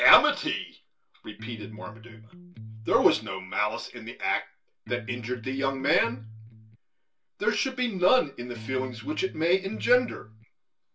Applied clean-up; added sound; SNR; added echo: none; Electric guitar; 14 dB; reverberation time 0.2 s.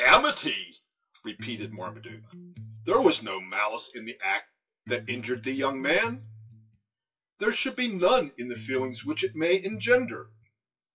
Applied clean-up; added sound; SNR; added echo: classical method WPE with log-MMSE.